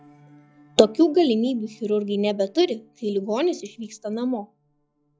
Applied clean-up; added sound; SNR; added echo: classical method log-MMSE.